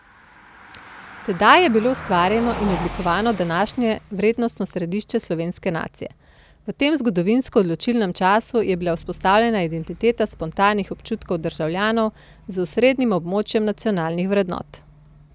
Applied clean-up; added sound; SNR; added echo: none; Car passing by; 17 dB; none.